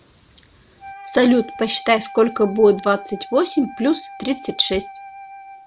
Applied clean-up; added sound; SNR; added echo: none; Wind instrument, woodwind instrument; 17 dB; none.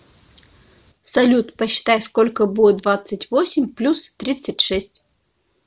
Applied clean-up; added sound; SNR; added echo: none; none; none; none.